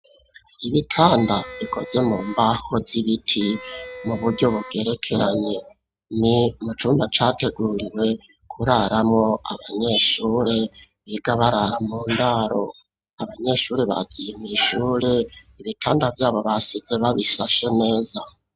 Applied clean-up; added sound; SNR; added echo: none; Wind instrument, woodwind instrument; 15 dB; none.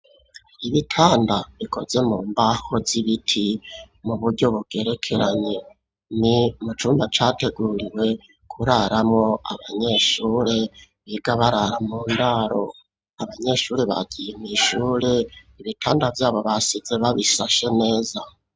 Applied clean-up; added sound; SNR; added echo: none; none; none; none.